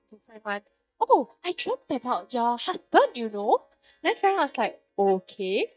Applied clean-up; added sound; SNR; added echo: neural mask model DeepFilterNet 3.